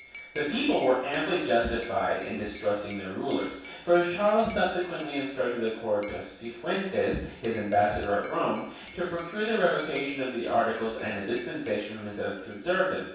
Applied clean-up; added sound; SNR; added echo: none; Cutlery, silverware / Dishes, pots, and pans / Chink, clink; 16 dB; reverberation time 0.7 s.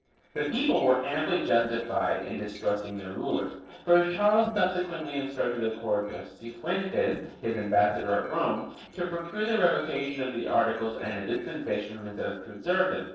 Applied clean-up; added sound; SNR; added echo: neural separator model SepFormer DNS4.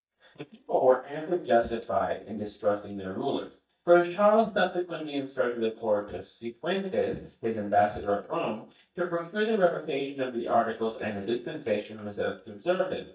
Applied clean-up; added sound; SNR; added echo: neural mask model DeepFilterNet 3.